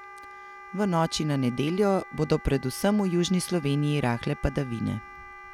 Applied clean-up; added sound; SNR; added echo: none; Wind instrument, woodwind instrument; 18 dB; none.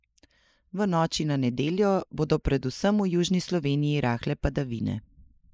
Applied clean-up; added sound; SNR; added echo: neural mask model Resemble Enhance denoiser.